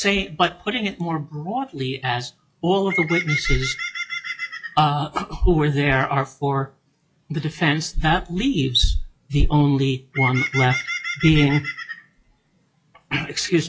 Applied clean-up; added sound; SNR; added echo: classical method log-MMSE.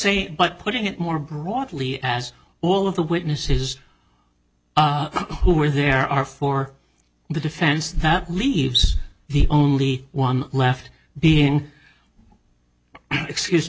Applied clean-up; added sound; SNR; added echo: none; none; none; none.